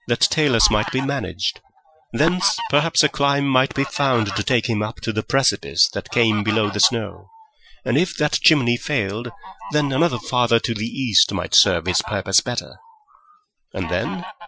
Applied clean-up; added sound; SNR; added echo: classical method Wiener filter.